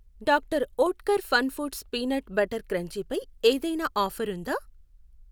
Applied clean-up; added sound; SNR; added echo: none; none; none; none.